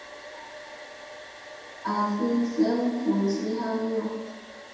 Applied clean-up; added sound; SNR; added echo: none; Domestic sounds, home sounds; 14 dB; reverberation time 1.1 s.